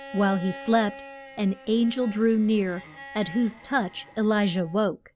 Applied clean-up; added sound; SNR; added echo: none; Bowed string instrument; 18 dB; none.